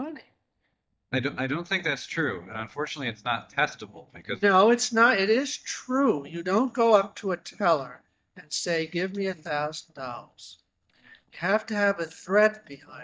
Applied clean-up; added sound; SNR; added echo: neural mask model DeepFilterNet 3.